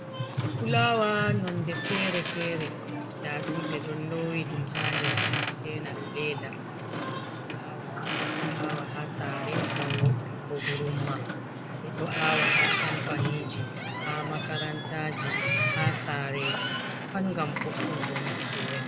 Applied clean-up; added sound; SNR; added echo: none; Boat, Water vehicle; -2 dB; reverberation time 1.2 s.